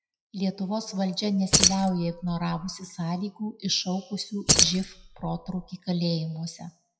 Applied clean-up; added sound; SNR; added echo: classical method WPE with log-MMSE.